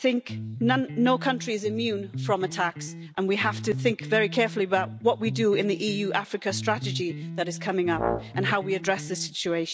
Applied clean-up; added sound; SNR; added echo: none; Brass instrument + Electric guitar; 8 dB; none.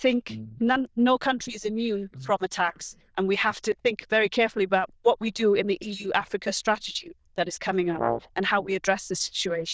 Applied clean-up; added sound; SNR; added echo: neural diffusion model UNIVERSE++.